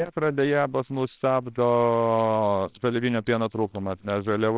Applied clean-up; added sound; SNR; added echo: neural separator model SepFormer WHAMR!.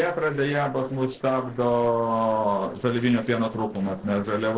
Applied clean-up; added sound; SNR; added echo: neural separator model SepFormer DNS4.